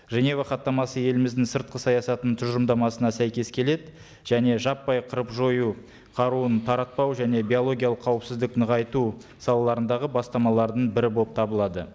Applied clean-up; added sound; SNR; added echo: none; none; none; none.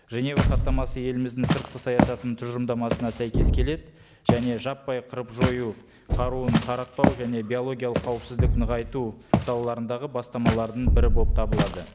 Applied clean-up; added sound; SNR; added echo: none; Thump, thud + Walk, footsteps; -3 dB; none.